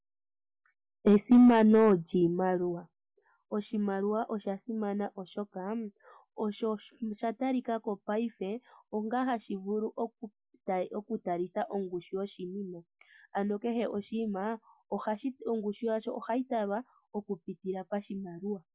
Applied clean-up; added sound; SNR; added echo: none; none; none; none.